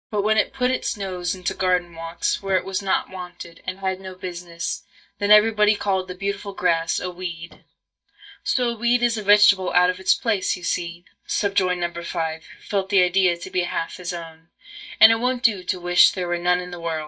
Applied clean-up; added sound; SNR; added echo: neural mask model DeepFilterNet 3.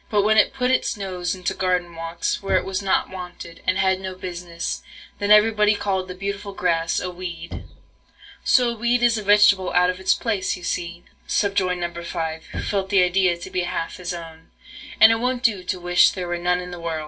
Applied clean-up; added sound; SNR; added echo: none; Knock; 19 dB; reverberation time 0.1 s.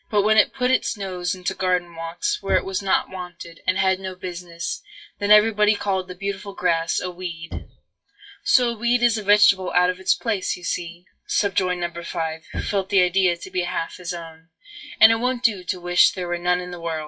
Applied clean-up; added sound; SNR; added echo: classical method WPE with log-MMSE.